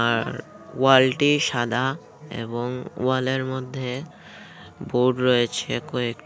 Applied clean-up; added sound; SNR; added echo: none; none; none; none.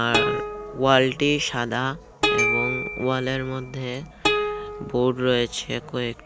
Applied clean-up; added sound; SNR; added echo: none; Glockenspiel + Plucked string instrument; 3 dB; none.